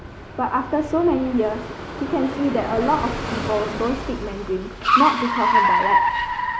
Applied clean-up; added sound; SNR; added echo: none; Car; 0 dB; none.